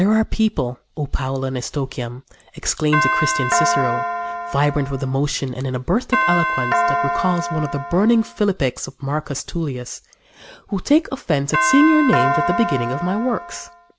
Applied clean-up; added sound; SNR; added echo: none; Doorbell; 1 dB; none.